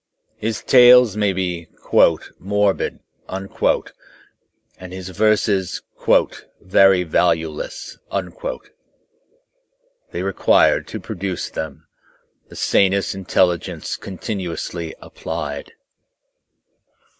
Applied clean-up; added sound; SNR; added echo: none; none; none; none.